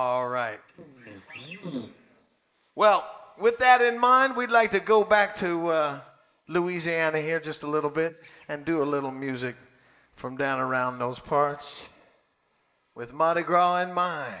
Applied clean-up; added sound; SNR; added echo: neural mask model Resemble Enhance denoiser.